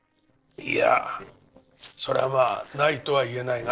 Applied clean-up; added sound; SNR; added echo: neural separator model SepFormer DNS4.